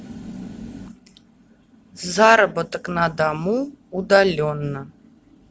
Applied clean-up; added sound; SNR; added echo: none; none; none; none.